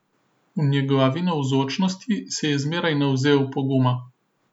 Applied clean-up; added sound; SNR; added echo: none; none; none; none.